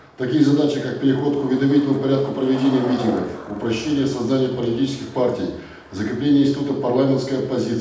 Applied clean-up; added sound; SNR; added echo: none; Skateboard; 18 dB; reverberation time 0.8 s.